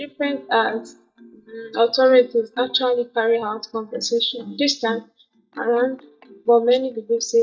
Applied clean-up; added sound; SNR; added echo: neural mask model DeepFilterNet 3.